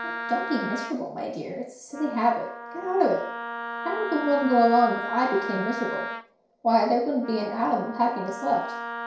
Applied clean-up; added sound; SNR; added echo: none; Wind instrument, woodwind instrument; 9 dB; reverberation time 0.6 s.